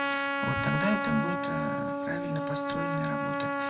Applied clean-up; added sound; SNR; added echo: none; Trumpet; -2 dB; reverberation time 0.2 s.